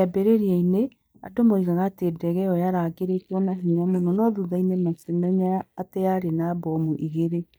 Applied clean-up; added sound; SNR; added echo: neural mask model DeepFilterNet 3.